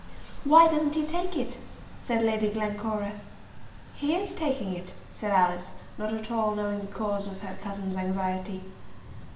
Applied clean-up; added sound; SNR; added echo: none; Truck; 19 dB; reverberation time 0.8 s.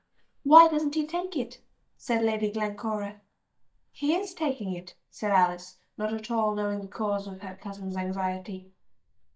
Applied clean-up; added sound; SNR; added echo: neural mask model DeepFilterNet 3.